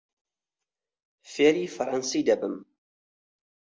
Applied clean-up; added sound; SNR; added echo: none; none; none; none.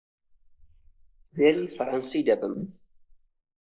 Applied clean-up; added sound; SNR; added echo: neural mask model Resemble Enhance denoiser.